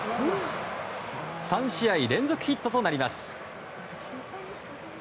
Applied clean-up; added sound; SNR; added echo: none; none; none; none.